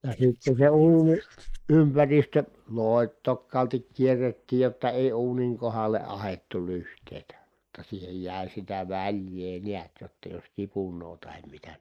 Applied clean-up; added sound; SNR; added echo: neural mask model Resemble Enhance denoiser.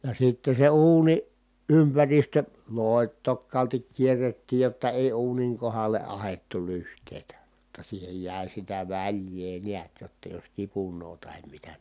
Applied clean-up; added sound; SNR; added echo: none; none; none; none.